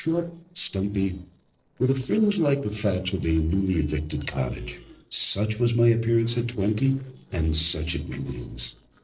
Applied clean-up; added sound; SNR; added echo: neural separator model SepFormer DNS4.